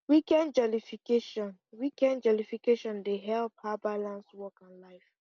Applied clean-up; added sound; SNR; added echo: none; none; none; none.